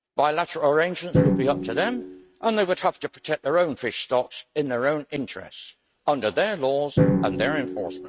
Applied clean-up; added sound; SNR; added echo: neural mask model RNNoise.